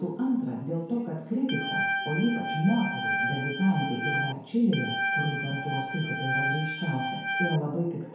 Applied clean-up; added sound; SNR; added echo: none; Organ; 2 dB; reverberation time 0.9 s.